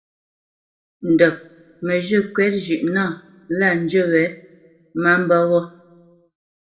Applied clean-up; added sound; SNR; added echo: none; none; none; reverberation time 0.5 s.